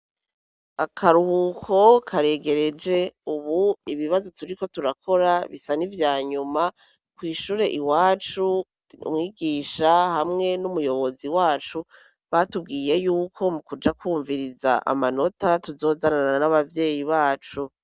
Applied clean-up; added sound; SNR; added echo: none; none; none; none.